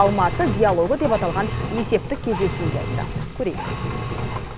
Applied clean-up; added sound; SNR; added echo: none; Engine; 4 dB; none.